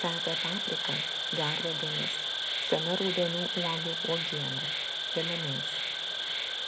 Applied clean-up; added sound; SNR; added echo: none; Insect; -3 dB; reverberation time 0.4 s.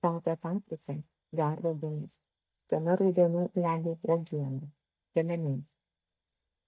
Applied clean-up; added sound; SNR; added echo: neural mask model DeepFilterNet 3.